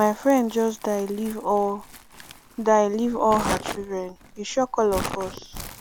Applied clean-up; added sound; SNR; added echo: none; Crumpling, crinkling; 12 dB; none.